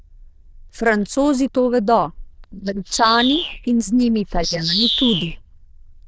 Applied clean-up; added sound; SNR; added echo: neural diffusion model UNIVERSE++.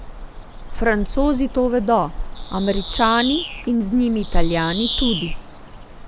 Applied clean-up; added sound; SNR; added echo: none; Bird vocalization, bird call, bird song; 7 dB; none.